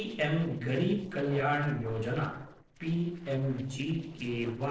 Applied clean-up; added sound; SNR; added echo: neural separator model SepFormer DNS4.